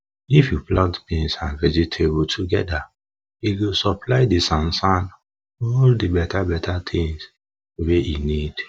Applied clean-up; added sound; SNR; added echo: none; none; none; none.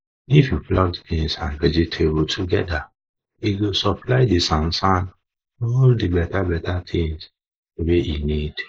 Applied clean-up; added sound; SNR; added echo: neural mask model Resemble Enhance denoiser.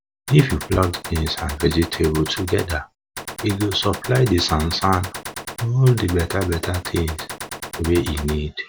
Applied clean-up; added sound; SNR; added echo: none; Gunshot, gunfire; 12 dB; none.